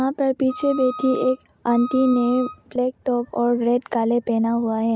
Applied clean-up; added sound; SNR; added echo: none; Wind instrument, woodwind instrument; 13 dB; none.